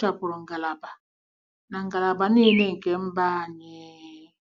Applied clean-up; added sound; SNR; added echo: none; Bird; 8 dB; none.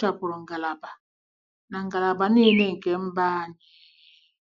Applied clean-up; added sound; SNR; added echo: neural mask model Resemble Enhance denoiser.